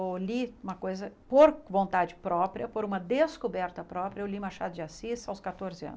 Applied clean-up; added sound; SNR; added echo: none; none; none; none.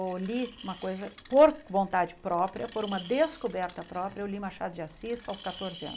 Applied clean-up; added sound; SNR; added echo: none; Screech; 14 dB; none.